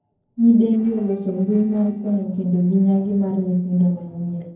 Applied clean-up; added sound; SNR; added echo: neural separator model SepFormer DNS4.